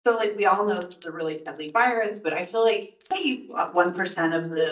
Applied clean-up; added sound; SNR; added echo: neural mask model DeepFilterNet 3.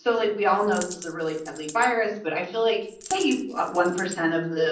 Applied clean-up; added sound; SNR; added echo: none; Coin (dropping); 16 dB; reverberation time 0.6 s.